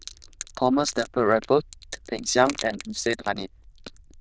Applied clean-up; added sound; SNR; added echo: neural diffusion model UNIVERSE++.